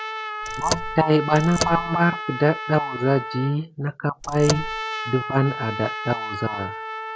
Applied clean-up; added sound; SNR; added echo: none; Car + Trumpet; 7 dB; none.